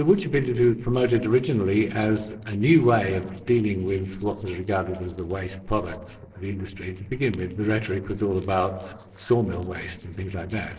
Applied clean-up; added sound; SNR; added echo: neural separator model SepFormer DNS4.